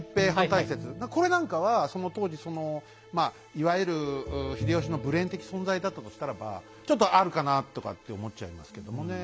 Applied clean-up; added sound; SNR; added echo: none; none; none; none.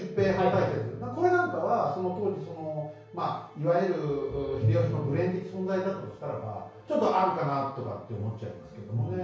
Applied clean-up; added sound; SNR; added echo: none; none; none; reverberation time 0.6 s.